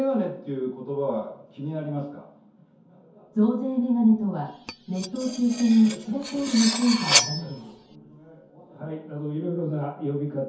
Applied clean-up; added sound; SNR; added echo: none; Cutlery, silverware; 3 dB; reverberation time 0.6 s.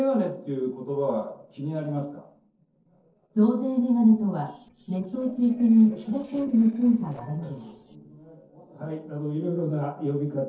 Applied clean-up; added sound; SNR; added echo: neural separator model SepFormer DNS4.